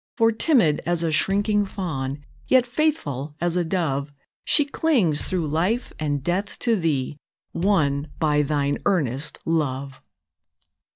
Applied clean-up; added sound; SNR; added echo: neural mask model DeepFilterNet 3.